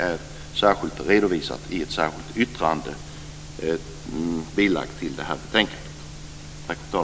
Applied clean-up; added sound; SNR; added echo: none; none; none; none.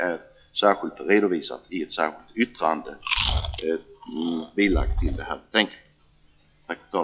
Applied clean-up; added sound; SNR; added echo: classical method log-MMSE.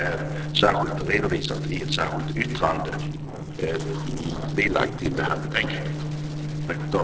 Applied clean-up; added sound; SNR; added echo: neural separator model SepFormer DNS4.